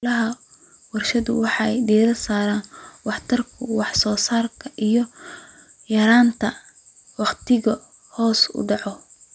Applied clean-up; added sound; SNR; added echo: none; none; none; none.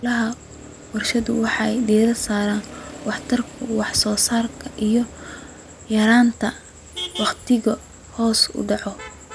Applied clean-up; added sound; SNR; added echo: none; Motor vehicle (road); 16 dB; none.